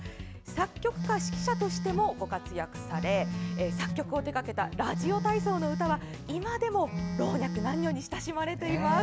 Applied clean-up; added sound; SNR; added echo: none; Telephone; 5 dB; none.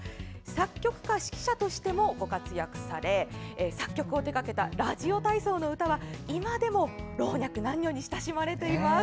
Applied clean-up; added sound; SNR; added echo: none; none; none; none.